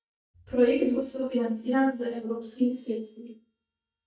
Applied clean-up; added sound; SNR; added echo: neural mask model DeepFilterNet 3.